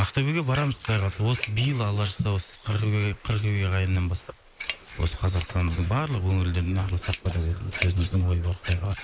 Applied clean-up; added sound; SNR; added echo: neural mask model Resemble Enhance denoiser.